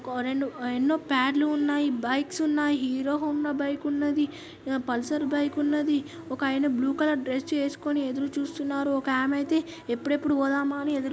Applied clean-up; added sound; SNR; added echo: none; none; none; none.